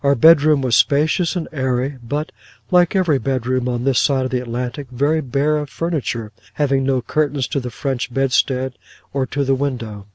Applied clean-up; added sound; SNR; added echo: none; none; none; none.